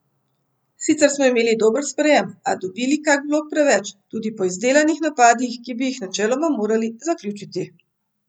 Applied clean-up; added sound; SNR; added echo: none; none; none; none.